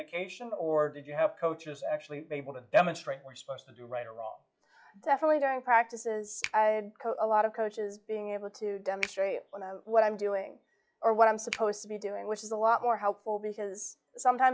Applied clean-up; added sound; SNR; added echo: classical method log-MMSE.